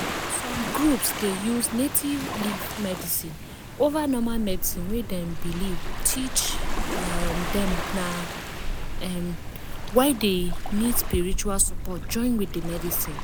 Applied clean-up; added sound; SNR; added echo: none; Waves, surf; 2 dB; none.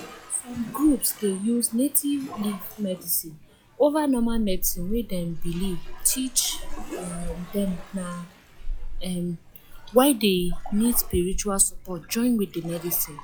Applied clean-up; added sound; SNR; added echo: classical method log-MMSE.